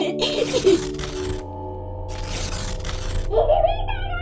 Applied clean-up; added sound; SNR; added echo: none; Tearing; 10 dB; reverberation time 0.2 s.